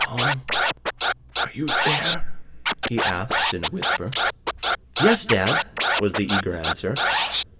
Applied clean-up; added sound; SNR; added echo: none; Scratching (performance technique); -2 dB; reverberation time 2.7 s.